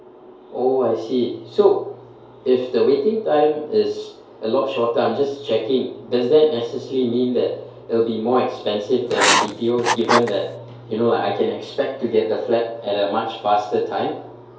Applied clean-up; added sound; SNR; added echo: none; Writing; 0 dB; reverberation time 2.4 s.